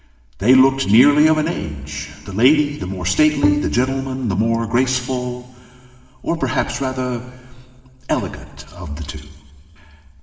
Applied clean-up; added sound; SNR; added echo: none; Bowed string instrument; 3 dB; reverberation time 2.6 s.